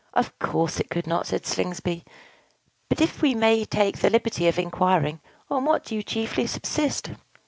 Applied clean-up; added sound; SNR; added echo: none; none; none; none.